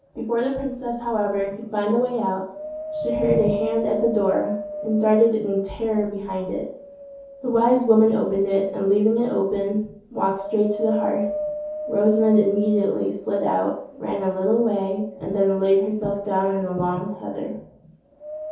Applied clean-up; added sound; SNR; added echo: none; Wind; 11 dB; reverberation time 0.6 s.